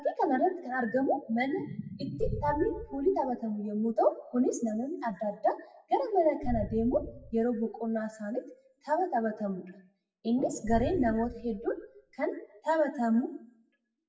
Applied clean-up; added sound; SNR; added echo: classical method WPE with log-MMSE.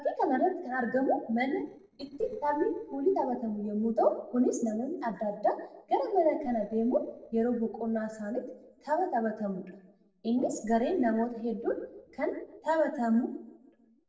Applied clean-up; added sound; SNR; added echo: neural separator model SepFormer DNS4.